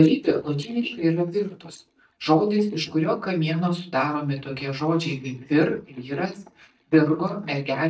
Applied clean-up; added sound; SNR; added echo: neural mask model DeepFilterNet 3.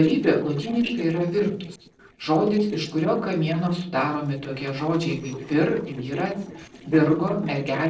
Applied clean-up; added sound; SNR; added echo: neural separator model SepFormer DNS4.